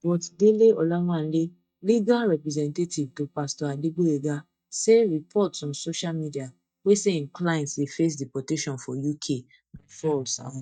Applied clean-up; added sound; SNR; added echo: neural mask model DeepFilterNet 3.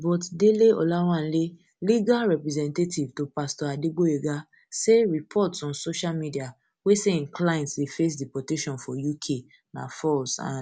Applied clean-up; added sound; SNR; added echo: none; none; none; none.